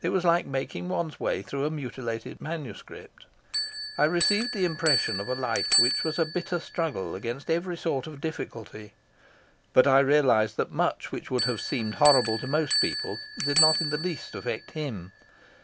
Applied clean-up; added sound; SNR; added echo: none; Bell; 5 dB; none.